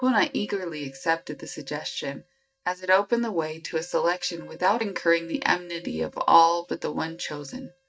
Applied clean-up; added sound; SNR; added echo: neural mask model RNNoise.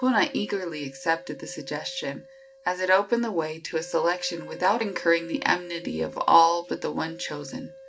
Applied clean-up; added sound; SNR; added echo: none; Wind instrument, woodwind instrument; 18 dB; none.